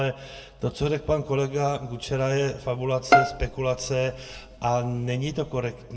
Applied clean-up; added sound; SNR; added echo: none; Bowed string instrument; 1 dB; reverberation time 1.2 s.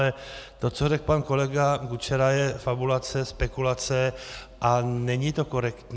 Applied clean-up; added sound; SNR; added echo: none; none; none; none.